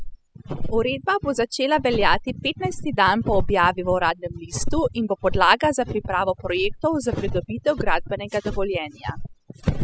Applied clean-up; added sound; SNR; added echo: classical method spectral subtraction.